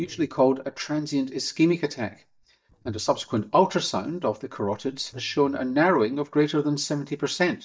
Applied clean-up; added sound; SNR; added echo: neural mask model DeepFilterNet 3.